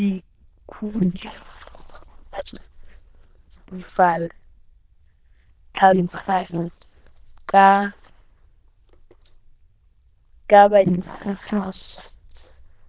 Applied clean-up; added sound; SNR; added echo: neural diffusion model UNIVERSE++.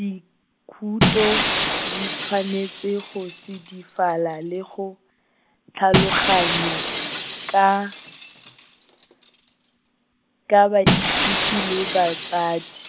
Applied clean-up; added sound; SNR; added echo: none; Shatter; 2 dB; none.